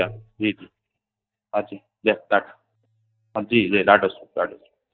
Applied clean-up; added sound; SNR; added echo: neural mask model DeepFilterNet 3.